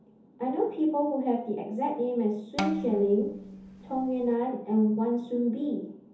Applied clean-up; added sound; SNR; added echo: none; Bowed string instrument; 8 dB; reverberation time 0.5 s.